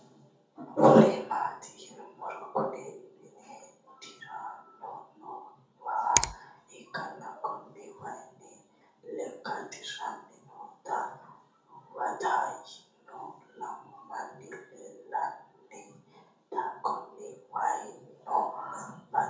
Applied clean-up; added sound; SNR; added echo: none; Finger snapping; 1 dB; reverberation time 0.5 s.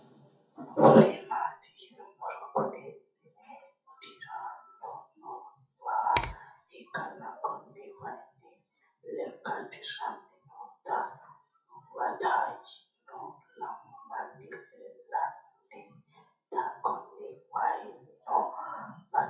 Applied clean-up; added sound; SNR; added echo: classical method WPE with log-MMSE.